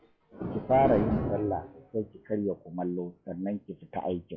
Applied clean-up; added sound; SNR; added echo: classical method log-MMSE.